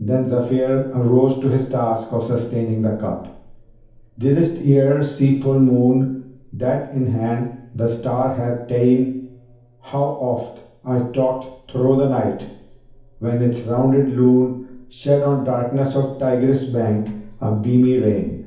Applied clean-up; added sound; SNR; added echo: none; none; none; reverberation time 0.7 s.